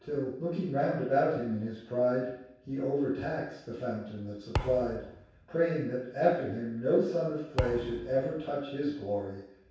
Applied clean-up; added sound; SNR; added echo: none; Thump, thud; 8 dB; reverberation time 0.7 s.